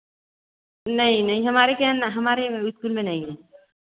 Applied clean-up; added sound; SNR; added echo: none; none; none; none.